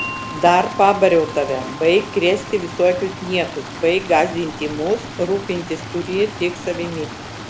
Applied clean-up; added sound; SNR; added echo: none; Wind chime + Stream; 11 dB; none.